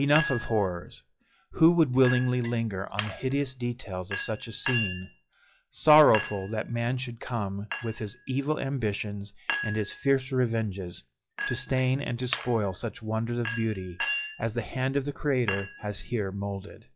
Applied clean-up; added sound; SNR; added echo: classical method log-MMSE.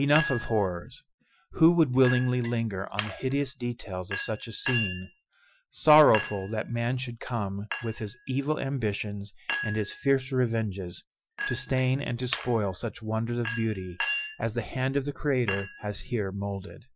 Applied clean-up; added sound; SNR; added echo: classical method Wiener filter.